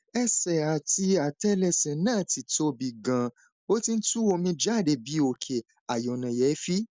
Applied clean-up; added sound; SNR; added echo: neural mask model Resemble Enhance denoiser.